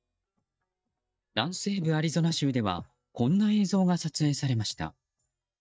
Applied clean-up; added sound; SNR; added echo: neural mask model DeepFilterNet 3.